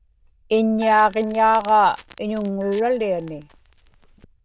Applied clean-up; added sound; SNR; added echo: neural diffusion model UNIVERSE++.